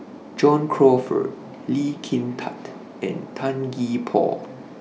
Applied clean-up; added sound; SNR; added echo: none; none; none; none.